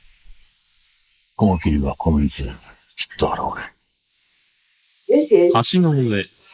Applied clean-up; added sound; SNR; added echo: neural mask model Resemble Enhance denoiser.